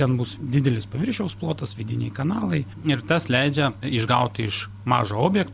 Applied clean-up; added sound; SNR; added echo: none; none; none; none.